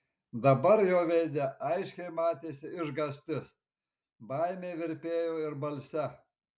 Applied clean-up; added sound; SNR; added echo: none; none; none; none.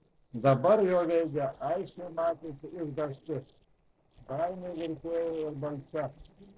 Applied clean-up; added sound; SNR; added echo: neural separator model SepFormer DNS4.